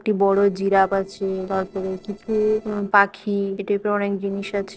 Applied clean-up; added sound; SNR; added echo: neural separator model SepFormer DNS4.